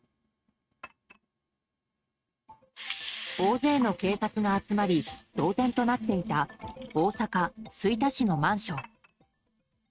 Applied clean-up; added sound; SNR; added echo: neural mask model RNNoise.